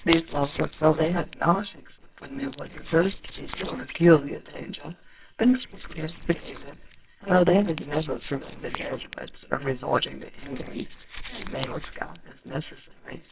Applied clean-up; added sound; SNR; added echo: neural separator model SepFormer WHAMR!.